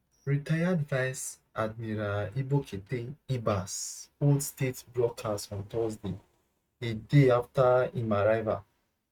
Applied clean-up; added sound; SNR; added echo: neural mask model RNNoise.